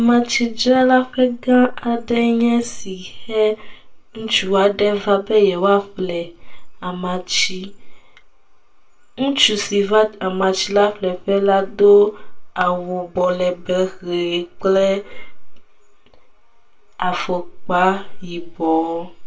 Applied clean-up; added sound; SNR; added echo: none; none; none; reverberation time 0.2 s.